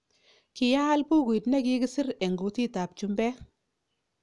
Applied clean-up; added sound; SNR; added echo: none; none; none; none.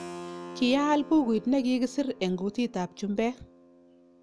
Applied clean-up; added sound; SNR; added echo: none; Keyboard (musical); 17 dB; none.